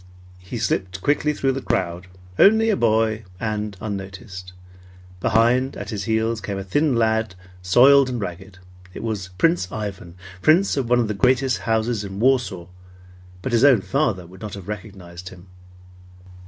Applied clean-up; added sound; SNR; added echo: none; Fireworks; 15 dB; none.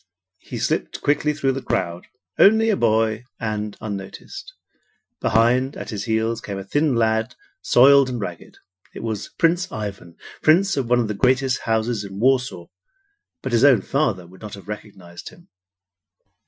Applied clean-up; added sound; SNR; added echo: classical method Wiener filter.